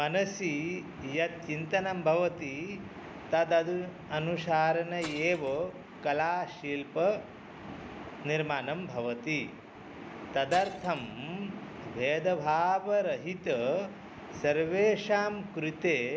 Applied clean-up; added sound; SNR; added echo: none; Glass; 16 dB; none.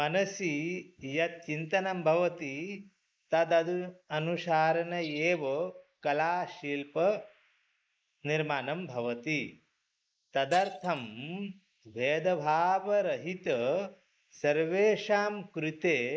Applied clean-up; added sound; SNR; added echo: neural mask model Resemble Enhance denoiser.